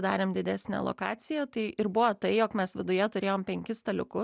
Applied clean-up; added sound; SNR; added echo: none; none; none; none.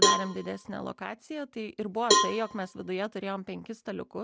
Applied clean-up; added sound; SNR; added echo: none; Cowbell; -4 dB; none.